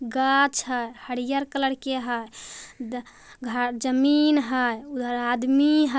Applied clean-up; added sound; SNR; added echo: none; none; none; none.